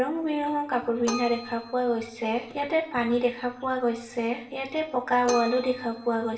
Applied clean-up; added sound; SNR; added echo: none; Keyboard (musical); 15 dB; reverberation time 0.6 s.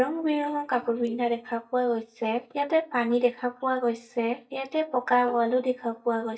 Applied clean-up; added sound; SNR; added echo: neural mask model DeepFilterNet 3.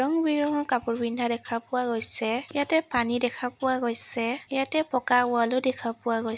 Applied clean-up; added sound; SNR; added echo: none; none; none; none.